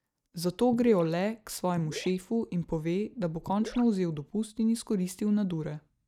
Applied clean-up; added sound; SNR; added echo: neural mask model DeepFilterNet 3.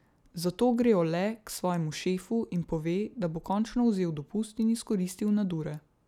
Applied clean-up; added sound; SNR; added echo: none; none; none; none.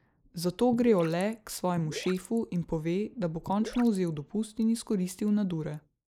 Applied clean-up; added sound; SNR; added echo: neural mask model Resemble Enhance denoiser.